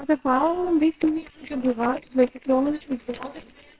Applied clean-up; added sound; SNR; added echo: neural separator model SepFormer WHAMR!.